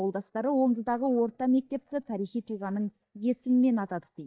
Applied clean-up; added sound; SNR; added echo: neural mask model DeepFilterNet 3.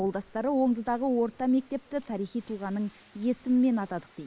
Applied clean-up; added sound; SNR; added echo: none; none; none; none.